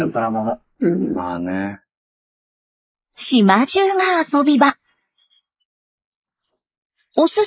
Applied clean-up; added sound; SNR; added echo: neural mask model Resemble Enhance denoiser.